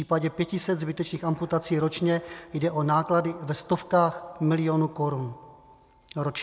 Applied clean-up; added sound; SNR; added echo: none; none; none; none.